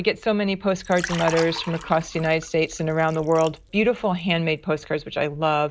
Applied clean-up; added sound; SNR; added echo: none; Liquid; 16 dB; none.